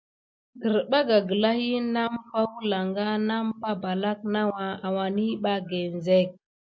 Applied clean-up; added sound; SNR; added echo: none; none; none; none.